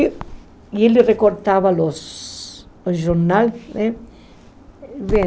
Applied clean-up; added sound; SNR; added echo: none; none; none; none.